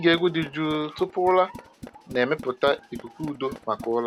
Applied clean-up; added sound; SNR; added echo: none; Tools; 18 dB; none.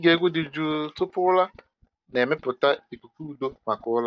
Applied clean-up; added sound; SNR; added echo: neural mask model DeepFilterNet 3.